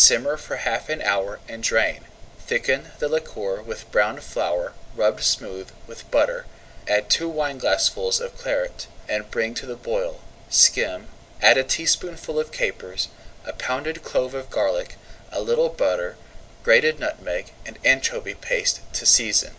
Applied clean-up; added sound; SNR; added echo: none; none; none; none.